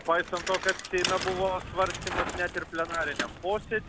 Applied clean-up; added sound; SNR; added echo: none; Bicycle; 6 dB; none.